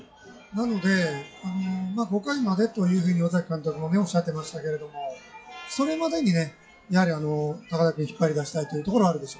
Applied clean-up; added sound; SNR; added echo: classical method WPE with log-MMSE.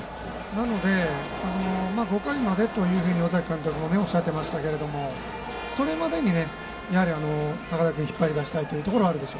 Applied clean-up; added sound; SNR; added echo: none; Trumpet; 17 dB; reverberation time 1.9 s.